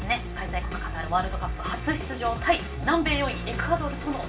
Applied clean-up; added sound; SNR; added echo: none; none; none; reverberation time 0.2 s.